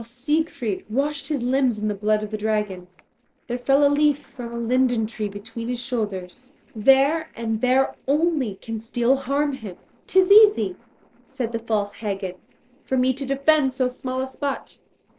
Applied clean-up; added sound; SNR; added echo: neural separator model SepFormer DNS4.